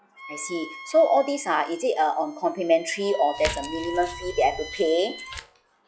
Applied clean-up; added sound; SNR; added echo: classical method log-MMSE.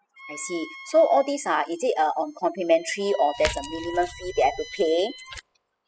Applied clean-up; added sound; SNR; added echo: classical method spectral subtraction.